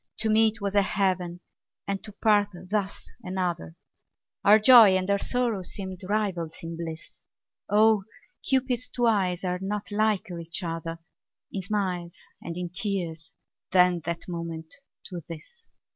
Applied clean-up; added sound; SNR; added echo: none; none; none; none.